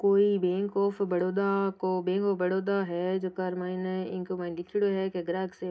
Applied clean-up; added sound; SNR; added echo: none; none; none; reverberation time 0.3 s.